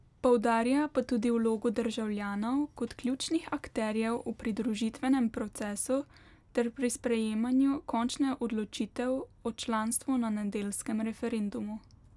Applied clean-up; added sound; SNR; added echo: none; none; none; none.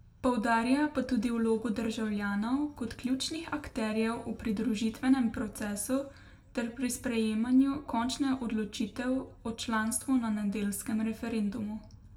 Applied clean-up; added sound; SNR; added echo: none; none; none; reverberation time 0.5 s.